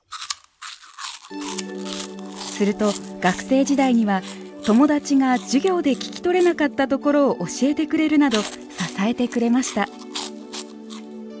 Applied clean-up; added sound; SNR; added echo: none; Chewing, mastication; 16 dB; none.